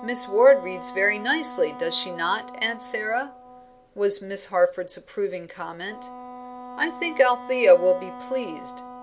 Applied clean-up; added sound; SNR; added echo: none; Wind instrument, woodwind instrument; 15 dB; none.